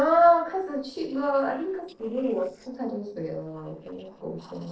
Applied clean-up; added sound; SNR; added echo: neural separator model SepFormer DNS4.